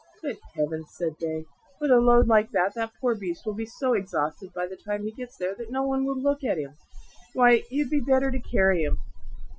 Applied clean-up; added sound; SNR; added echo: classical method Wiener filter.